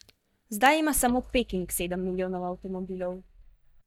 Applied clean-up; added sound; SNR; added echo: neural mask model DeepFilterNet 3.